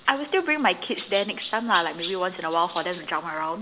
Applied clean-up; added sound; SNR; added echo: none; Chirp, tweet; 14 dB; none.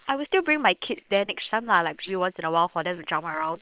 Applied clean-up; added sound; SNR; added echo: neural separator model SepFormer WHAM!.